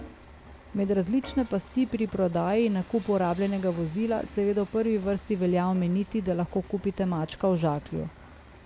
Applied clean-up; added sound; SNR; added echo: none; Frying (food) / Dishes, pots, and pans; 19 dB; none.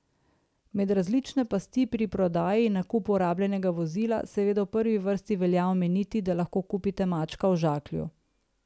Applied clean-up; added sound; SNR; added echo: none; none; none; none.